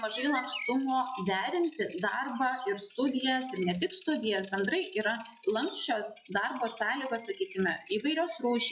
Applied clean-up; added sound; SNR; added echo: classical method log-MMSE.